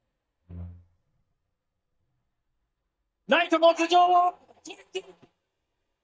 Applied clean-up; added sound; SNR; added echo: neural mask model DeepFilterNet 3.